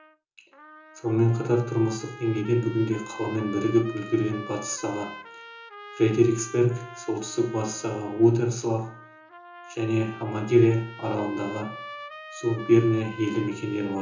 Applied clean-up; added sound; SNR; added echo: none; Trumpet; 17 dB; reverberation time 0.6 s.